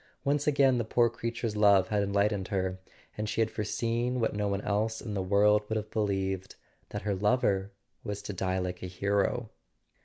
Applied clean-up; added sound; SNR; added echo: none; none; none; none.